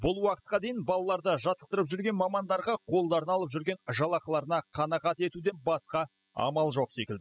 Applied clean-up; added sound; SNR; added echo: classical method spectral subtraction.